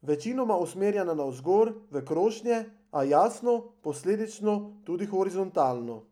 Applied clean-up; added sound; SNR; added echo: none; none; none; none.